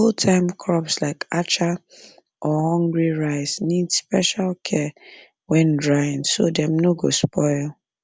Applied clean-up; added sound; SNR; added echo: none; none; none; none.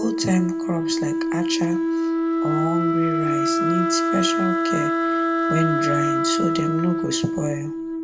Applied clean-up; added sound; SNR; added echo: none; Wind instrument, woodwind instrument; -4 dB; reverberation time 0.4 s.